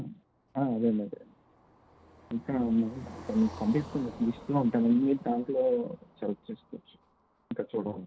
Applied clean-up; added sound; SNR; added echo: none; Car passing by; 19 dB; none.